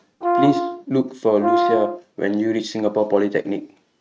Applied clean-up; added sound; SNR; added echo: neural mask model RNNoise.